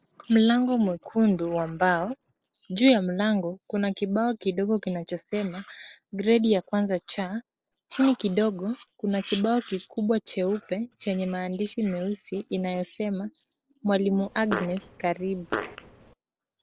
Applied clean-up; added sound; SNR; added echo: neural separator model SepFormer DNS4.